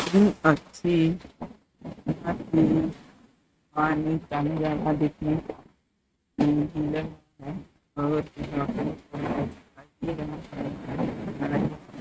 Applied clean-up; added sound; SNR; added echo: neural mask model RNNoise.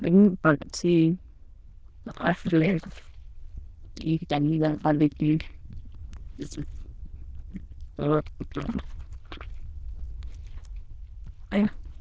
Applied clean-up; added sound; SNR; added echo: neural diffusion model UNIVERSE++.